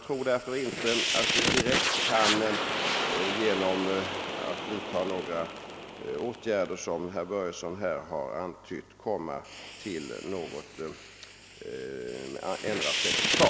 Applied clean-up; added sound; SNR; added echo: none; Fire; 0 dB; none.